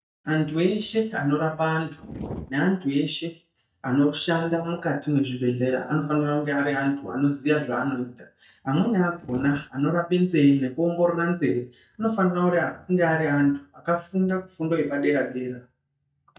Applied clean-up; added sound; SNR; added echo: neural mask model DeepFilterNet 3.